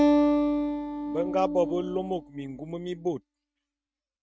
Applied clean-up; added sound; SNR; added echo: neural mask model RNNoise.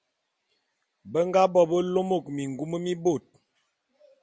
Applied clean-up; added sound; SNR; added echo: none; none; none; none.